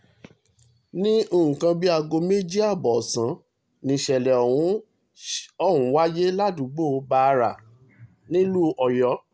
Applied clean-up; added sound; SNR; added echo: none; none; none; none.